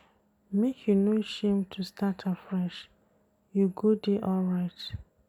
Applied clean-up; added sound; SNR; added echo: none; none; none; none.